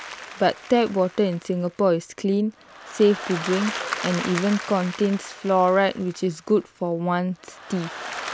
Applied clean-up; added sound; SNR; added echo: none; Applause; 12 dB; none.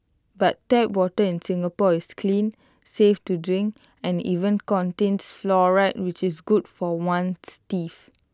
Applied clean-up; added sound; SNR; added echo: none; none; none; none.